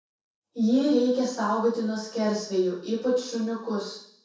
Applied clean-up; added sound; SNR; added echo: none; none; none; reverberation time 0.6 s.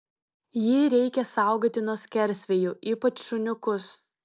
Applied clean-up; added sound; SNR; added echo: none; none; none; none.